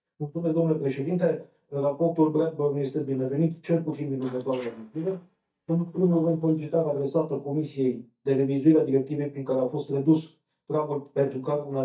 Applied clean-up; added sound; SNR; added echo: neural mask model DeepFilterNet 3.